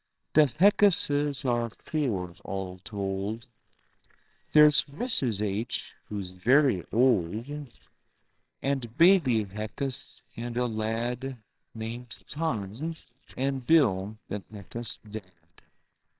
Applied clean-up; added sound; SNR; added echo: neural separator model SepFormer WHAMR!.